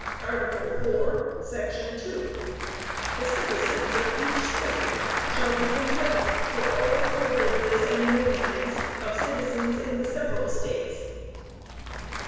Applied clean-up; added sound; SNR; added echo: none; Applause / Crowd; 0 dB; reverberation time 1.9 s.